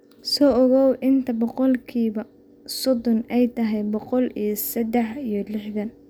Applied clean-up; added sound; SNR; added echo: none; none; none; none.